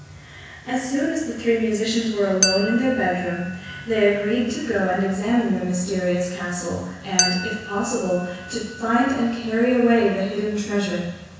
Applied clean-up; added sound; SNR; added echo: none; Chink, clink; 10 dB; reverberation time 1.1 s.